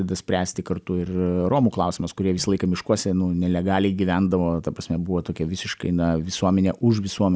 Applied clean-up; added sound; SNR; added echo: none; none; none; none.